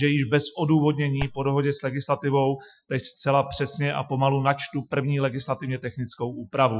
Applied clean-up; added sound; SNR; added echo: classical method Wiener filter.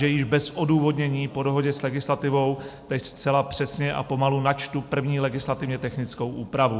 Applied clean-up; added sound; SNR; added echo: none; none; none; none.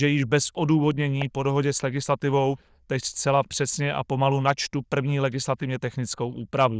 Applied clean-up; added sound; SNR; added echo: neural diffusion model UNIVERSE++.